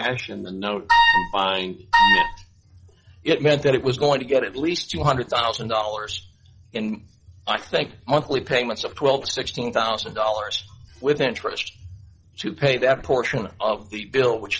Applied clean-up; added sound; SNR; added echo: classical method log-MMSE.